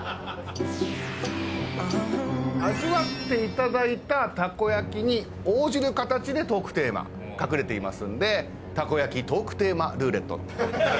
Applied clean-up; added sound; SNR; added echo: none; Musical instrument; 12 dB; none.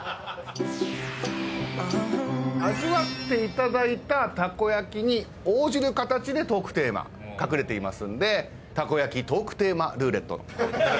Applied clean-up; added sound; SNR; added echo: none; none; none; none.